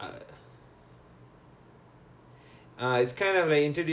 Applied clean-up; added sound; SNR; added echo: none; none; none; none.